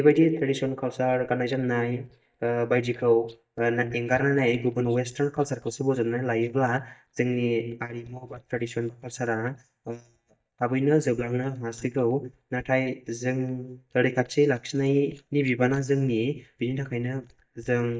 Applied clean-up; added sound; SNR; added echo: neural mask model DeepFilterNet 3.